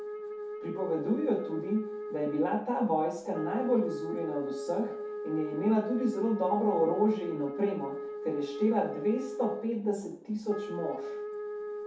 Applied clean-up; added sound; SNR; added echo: none; Wind instrument, woodwind instrument; 8 dB; reverberation time 0.5 s.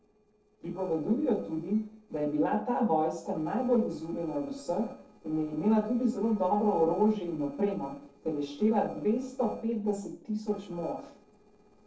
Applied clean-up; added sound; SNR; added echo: neural separator model SepFormer DNS4.